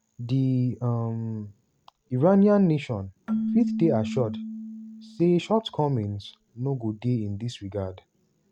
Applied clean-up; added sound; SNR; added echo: none; Keyboard (musical); 10 dB; none.